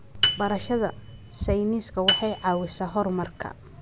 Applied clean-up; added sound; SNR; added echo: none; Piano; 3 dB; none.